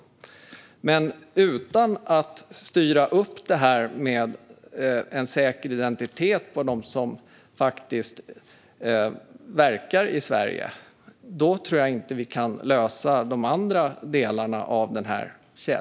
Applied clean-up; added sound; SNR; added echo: none; none; none; none.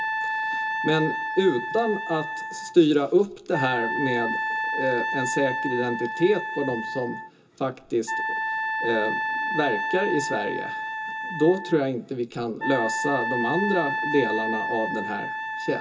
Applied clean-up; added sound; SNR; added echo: none; Wind instrument, woodwind instrument; 3 dB; reverberation time 0.2 s.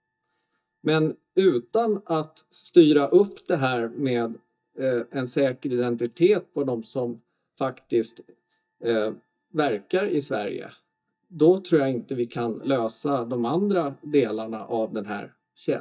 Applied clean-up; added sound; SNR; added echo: neural mask model DeepFilterNet 3.